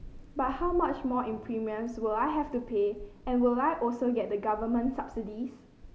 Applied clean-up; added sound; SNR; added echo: none; Thunder / Rain; 16 dB; none.